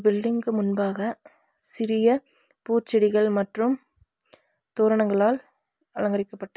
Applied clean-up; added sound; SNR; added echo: none; none; none; none.